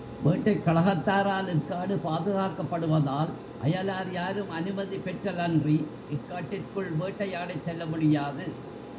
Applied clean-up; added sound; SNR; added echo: none; Aircraft; 13 dB; none.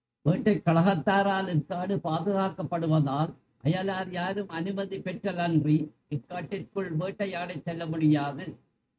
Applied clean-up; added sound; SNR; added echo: neural mask model RNNoise.